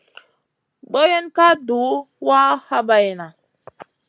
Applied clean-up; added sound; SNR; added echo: none; none; none; none.